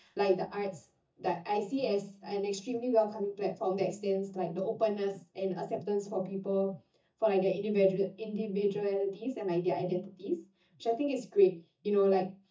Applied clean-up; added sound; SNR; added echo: neural mask model DeepFilterNet 3.